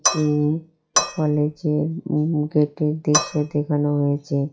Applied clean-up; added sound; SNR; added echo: classical method log-MMSE.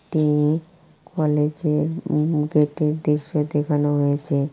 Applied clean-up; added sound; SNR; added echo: none; none; none; none.